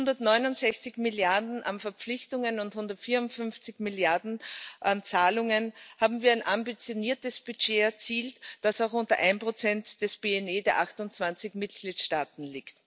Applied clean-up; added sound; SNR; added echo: none; none; none; none.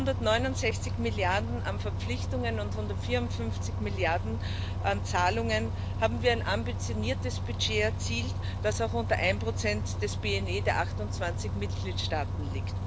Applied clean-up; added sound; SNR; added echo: none; Bus; 0 dB; none.